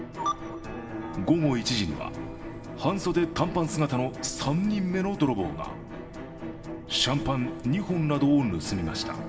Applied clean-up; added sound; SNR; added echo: none; Boat, Water vehicle; 18 dB; reverberation time 1.8 s.